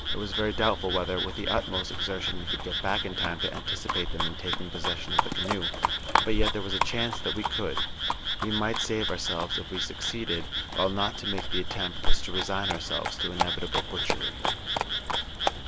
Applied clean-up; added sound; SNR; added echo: none; Frog + Livestock, farm animals, working animals; 2 dB; none.